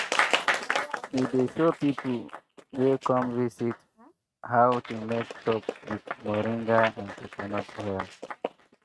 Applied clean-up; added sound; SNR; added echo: neural mask model RNNoise.